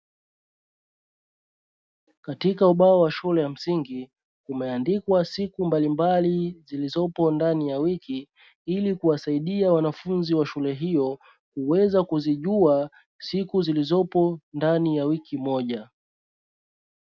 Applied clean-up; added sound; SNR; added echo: none; none; none; none.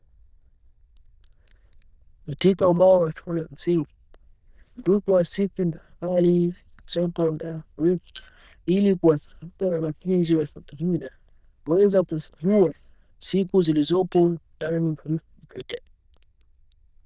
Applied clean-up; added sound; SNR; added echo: neural diffusion model UNIVERSE++.